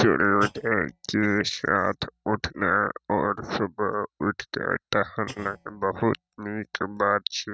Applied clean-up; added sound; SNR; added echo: neural mask model RNNoise.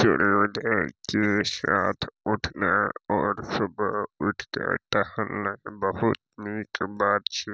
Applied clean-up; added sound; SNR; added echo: none; none; none; none.